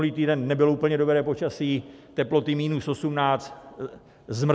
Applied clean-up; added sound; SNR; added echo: none; none; none; none.